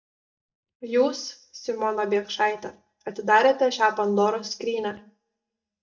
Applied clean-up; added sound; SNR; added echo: neural mask model DeepFilterNet 3.